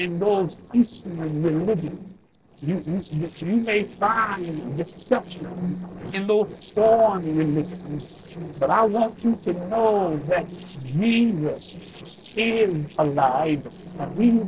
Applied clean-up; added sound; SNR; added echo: neural separator model SepFormer DNS4.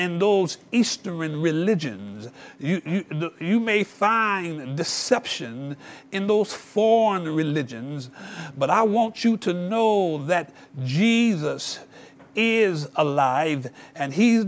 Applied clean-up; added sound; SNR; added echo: none; none; none; none.